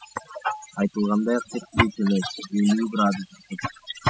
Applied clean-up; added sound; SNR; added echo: classical method spectral subtraction.